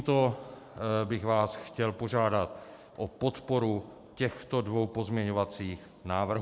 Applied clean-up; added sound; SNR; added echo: none; none; none; none.